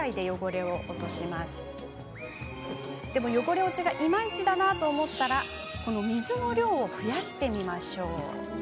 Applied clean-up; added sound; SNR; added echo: none; none; none; none.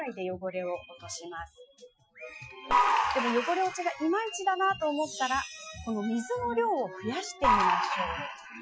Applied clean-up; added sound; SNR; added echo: classical method Wiener filter.